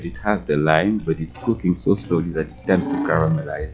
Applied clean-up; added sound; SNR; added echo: classical method log-MMSE.